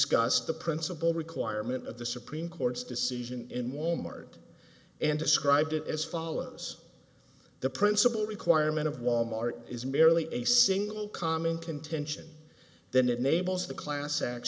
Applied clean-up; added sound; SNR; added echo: none; none; none; none.